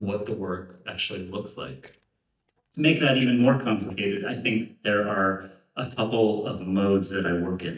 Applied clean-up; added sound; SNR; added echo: neural mask model DeepFilterNet 3.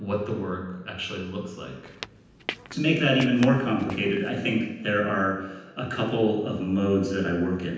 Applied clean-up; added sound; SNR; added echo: none; Squeak / Walk, footsteps; 14 dB; reverberation time 0.9 s.